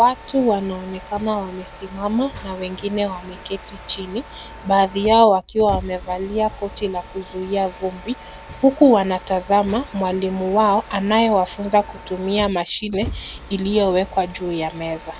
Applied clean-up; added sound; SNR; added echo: none; Mechanisms; 16 dB; none.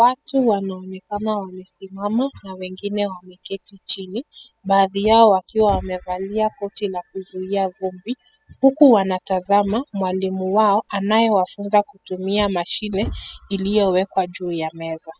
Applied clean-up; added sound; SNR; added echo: classical method spectral subtraction.